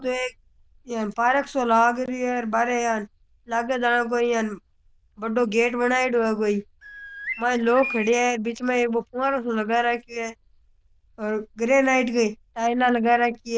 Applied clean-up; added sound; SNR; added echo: neural diffusion model UNIVERSE++.